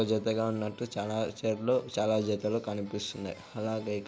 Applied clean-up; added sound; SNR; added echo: none; none; none; none.